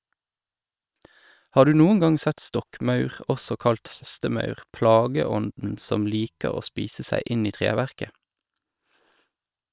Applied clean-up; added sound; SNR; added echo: neural separator model SepFormer WHAM!.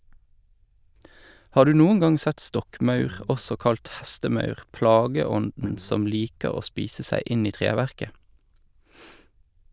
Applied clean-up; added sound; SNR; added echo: neural diffusion model UNIVERSE++.